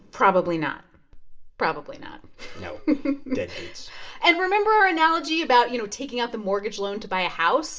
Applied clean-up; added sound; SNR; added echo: none; none; none; reverberation time 0.4 s.